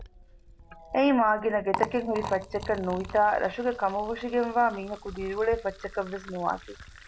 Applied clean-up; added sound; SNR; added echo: none; Liquid; 13 dB; none.